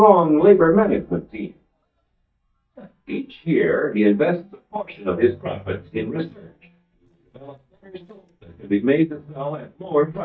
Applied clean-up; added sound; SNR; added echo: neural mask model DeepFilterNet 3.